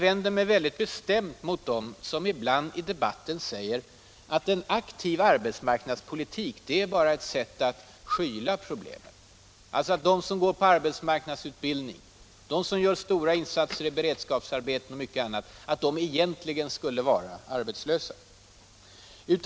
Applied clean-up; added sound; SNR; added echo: none; none; none; none.